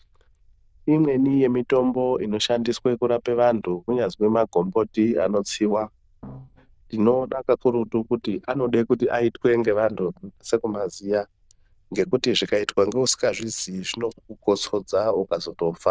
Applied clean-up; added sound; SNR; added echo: neural diffusion model UNIVERSE++.